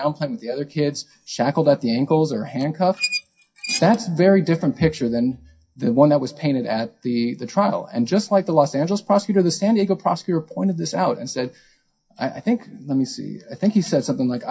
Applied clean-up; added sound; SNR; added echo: classical method WPE with log-MMSE.